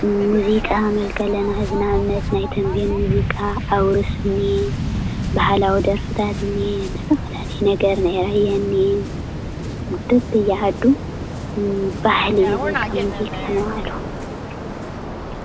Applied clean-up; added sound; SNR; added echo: none; Waves, surf; 5 dB; none.